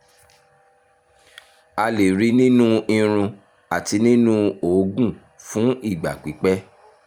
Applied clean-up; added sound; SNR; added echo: none; none; none; none.